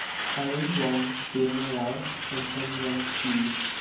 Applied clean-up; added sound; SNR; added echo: none; Truck; 2 dB; reverberation time 0.9 s.